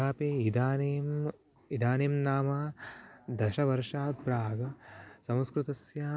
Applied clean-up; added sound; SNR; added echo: none; none; none; none.